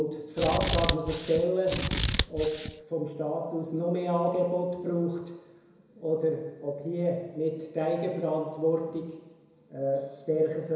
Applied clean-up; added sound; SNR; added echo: none; Scissors; -2 dB; reverberation time 1.0 s.